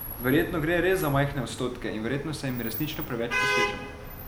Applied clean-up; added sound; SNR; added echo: none; Traffic noise, roadway noise / Vehicle horn, car horn, honking; 5 dB; none.